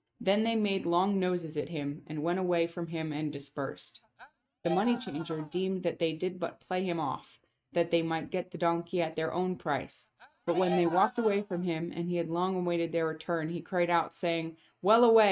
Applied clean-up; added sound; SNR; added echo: neural mask model RNNoise.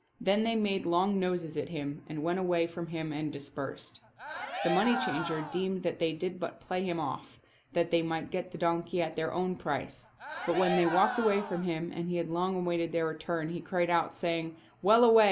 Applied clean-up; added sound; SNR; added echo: none; Cheering; 6 dB; none.